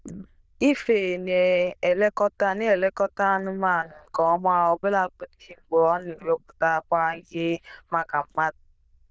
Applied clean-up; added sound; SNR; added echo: neural diffusion model UNIVERSE++.